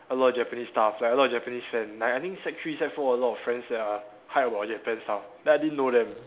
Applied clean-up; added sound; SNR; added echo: none; none; none; none.